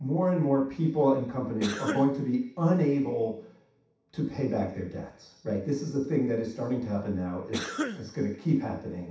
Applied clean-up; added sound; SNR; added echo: none; Cough; 8 dB; reverberation time 0.7 s.